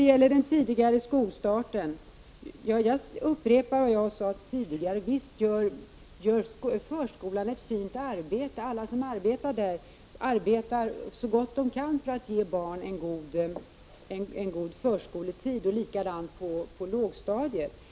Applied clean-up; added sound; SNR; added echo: none; none; none; none.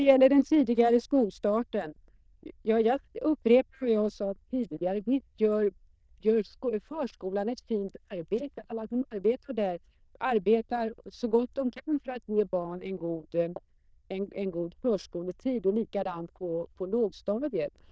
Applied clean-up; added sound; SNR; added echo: neural diffusion model UNIVERSE++.